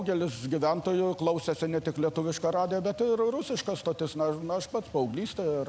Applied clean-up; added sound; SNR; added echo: none; none; none; none.